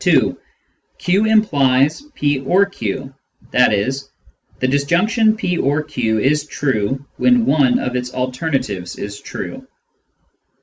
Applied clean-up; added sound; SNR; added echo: none; none; none; none.